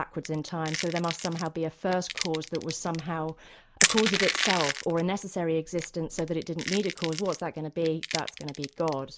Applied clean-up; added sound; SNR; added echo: none; Crushing; 4 dB; none.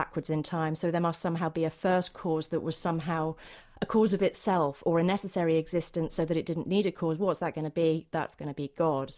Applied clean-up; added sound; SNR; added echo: none; none; none; none.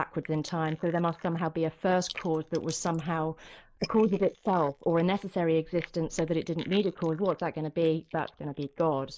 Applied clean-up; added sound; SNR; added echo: neural mask model Resemble Enhance denoiser.